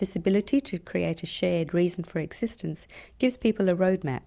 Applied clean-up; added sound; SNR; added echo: none; none; none; none.